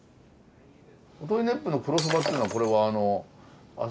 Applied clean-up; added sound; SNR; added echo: none; Shatter; 6 dB; none.